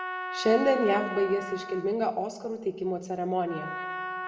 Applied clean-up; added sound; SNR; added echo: none; Trumpet; 9 dB; reverberation time 1.1 s.